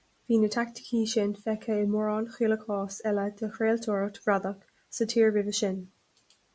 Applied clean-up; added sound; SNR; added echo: none; none; none; none.